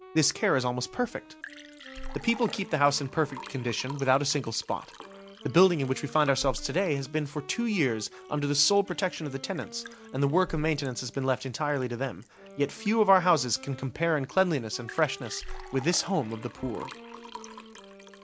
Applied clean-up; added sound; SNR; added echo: none; Liquid + Wind instrument, woodwind instrument; 16 dB; none.